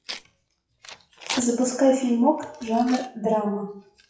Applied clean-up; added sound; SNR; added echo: classical method WPE with log-MMSE.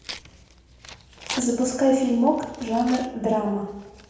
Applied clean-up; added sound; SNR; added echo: none; Tearing; 16 dB; reverberation time 0.8 s.